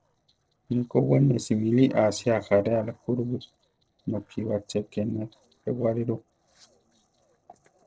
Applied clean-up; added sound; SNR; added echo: neural separator model SepFormer DNS4.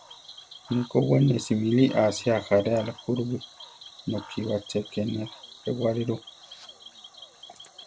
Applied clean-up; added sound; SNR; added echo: none; Cricket / Frog; 19 dB; none.